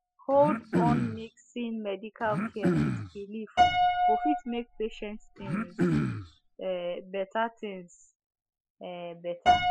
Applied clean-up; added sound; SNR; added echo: classical method spectral subtraction.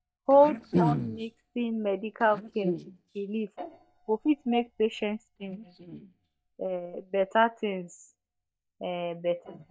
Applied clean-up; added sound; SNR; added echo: neural mask model DeepFilterNet 3.